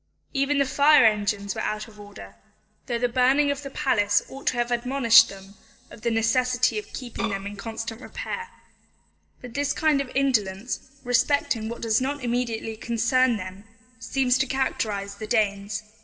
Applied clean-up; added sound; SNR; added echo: neural separator model SepFormer DNS4.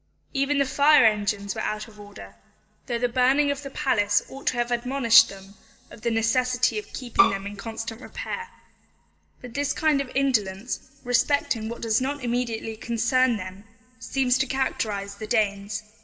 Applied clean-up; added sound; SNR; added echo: none; Bowed string instrument; -2 dB; reverberation time 2.1 s.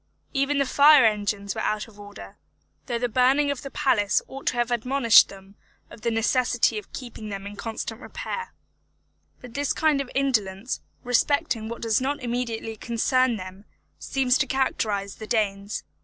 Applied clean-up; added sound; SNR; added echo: none; none; none; none.